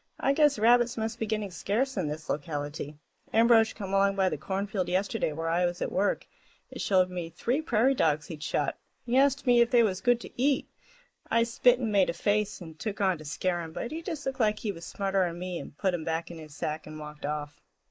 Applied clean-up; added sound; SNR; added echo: neural mask model Resemble Enhance denoiser.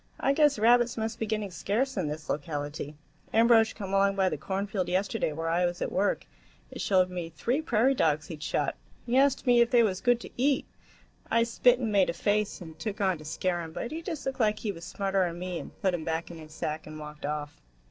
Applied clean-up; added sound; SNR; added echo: neural separator model SepFormer DNS4.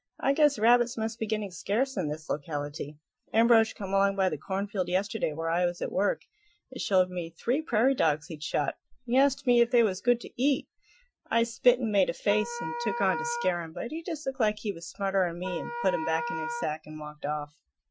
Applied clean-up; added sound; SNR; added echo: classical method Wiener filter.